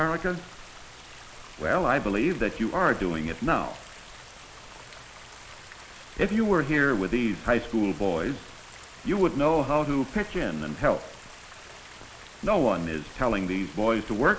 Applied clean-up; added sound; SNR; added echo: none; Stream; 19 dB; none.